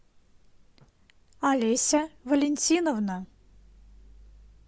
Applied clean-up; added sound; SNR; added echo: none; none; none; none.